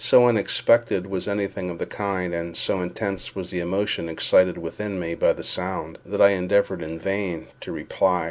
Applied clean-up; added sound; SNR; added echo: none; none; none; none.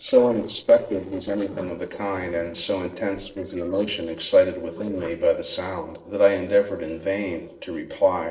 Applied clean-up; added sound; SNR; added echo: neural separator model SepFormer DNS4.